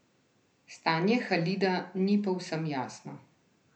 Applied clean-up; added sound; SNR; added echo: none; none; none; none.